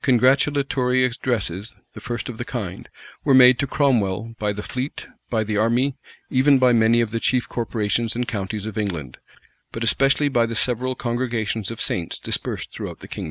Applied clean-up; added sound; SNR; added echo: none; none; none; none.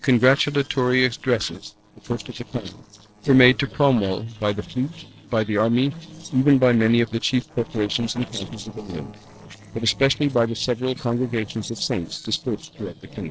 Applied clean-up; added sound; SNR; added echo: neural separator model SepFormer DNS4.